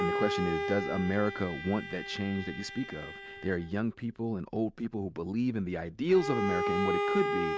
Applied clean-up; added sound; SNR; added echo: none; Bowed string instrument; 3 dB; none.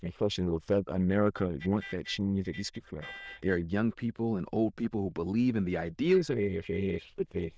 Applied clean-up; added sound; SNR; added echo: neural diffusion model UNIVERSE++.